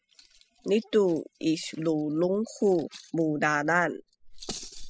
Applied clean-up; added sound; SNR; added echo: classical method spectral subtraction.